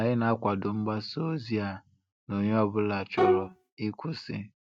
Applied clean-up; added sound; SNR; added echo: neural mask model RNNoise.